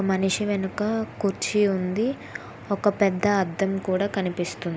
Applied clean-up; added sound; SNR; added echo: none; none; none; none.